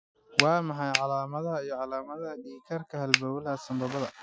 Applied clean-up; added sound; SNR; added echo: classical method Wiener filter.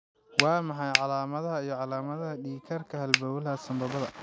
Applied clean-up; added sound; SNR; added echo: none; Finger snapping; -3 dB; none.